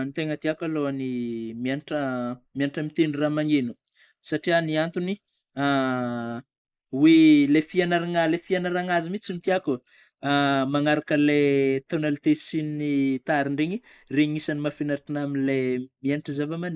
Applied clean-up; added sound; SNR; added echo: neural mask model Resemble Enhance denoiser.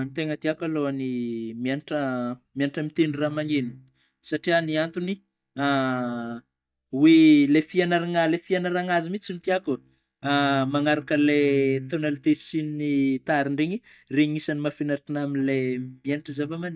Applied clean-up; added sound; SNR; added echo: neural mask model DeepFilterNet 3.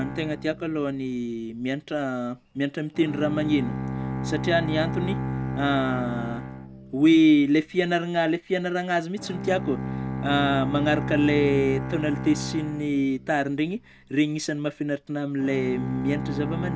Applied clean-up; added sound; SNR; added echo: none; Bowed string instrument; 7 dB; none.